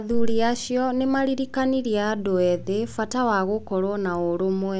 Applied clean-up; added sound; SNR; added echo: none; none; none; none.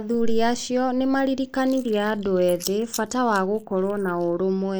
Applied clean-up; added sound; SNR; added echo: neural mask model Resemble Enhance denoiser.